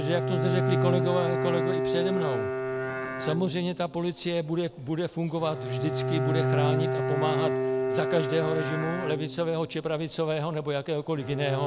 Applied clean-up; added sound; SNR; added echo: none; Bowed string instrument; 0 dB; none.